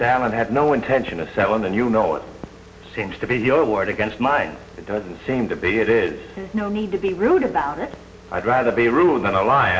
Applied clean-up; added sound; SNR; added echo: none; none; none; none.